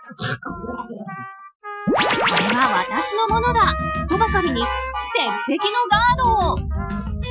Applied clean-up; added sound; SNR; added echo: classical method Wiener filter.